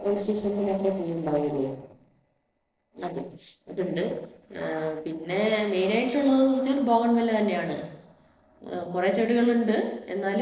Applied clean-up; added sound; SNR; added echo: neural separator model SepFormer DNS4.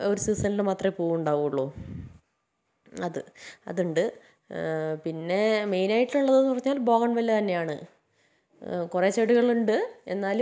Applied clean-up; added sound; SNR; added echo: none; none; none; none.